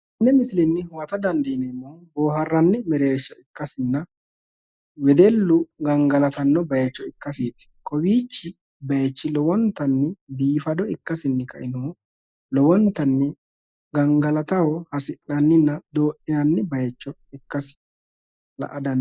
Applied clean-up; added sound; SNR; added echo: neural mask model Resemble Enhance denoiser.